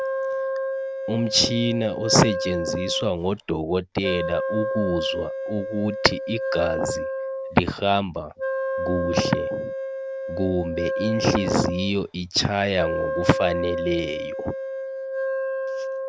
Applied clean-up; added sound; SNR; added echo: none; Wind instrument, woodwind instrument; 3 dB; none.